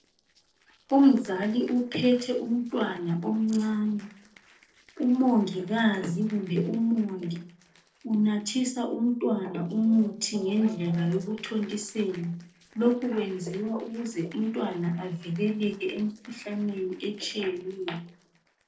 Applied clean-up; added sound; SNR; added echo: neural separator model SepFormer DNS4.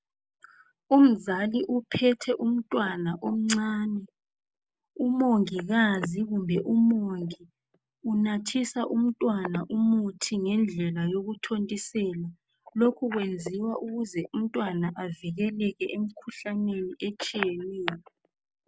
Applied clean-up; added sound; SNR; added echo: none; none; none; none.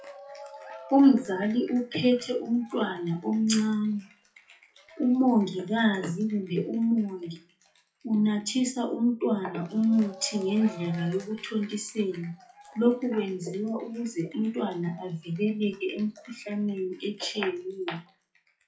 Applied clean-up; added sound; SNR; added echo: classical method WPE with log-MMSE.